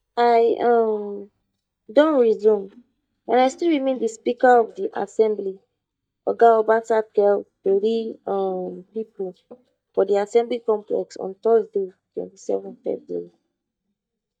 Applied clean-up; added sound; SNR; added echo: neural mask model DeepFilterNet 3.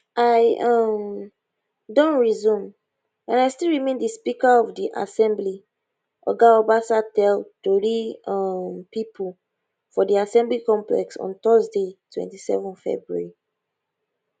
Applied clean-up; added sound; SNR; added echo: none; none; none; none.